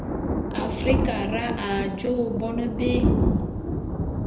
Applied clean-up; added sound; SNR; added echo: none; Thunder; -3 dB; reverberation time 0.9 s.